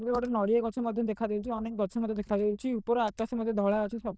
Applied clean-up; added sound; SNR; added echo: neural diffusion model UNIVERSE++.